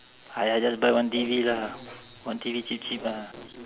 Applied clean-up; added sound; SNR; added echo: none; none; none; none.